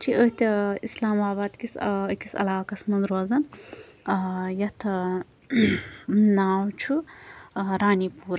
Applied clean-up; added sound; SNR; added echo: none; none; none; none.